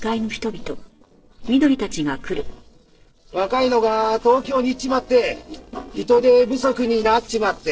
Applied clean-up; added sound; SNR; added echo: neural separator model SepFormer DNS4.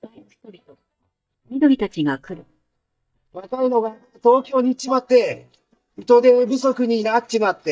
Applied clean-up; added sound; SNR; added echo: neural mask model DeepFilterNet 3.